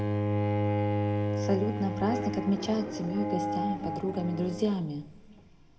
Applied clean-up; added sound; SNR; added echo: none; Bowed string instrument; -1 dB; reverberation time 2.5 s.